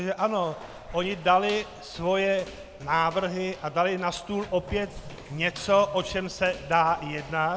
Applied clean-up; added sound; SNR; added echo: none; Sliding door + Walk, footsteps; 18 dB; none.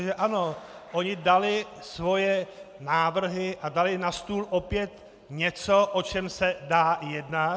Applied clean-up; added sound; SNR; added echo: none; none; none; none.